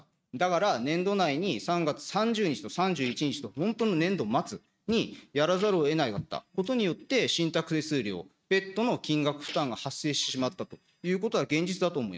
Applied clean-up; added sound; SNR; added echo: neural mask model RNNoise.